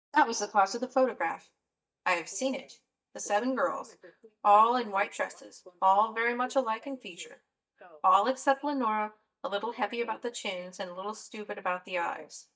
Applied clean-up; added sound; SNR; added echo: neural mask model DeepFilterNet 3.